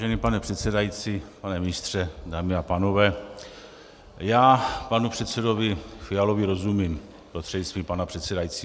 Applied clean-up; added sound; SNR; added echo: none; none; none; none.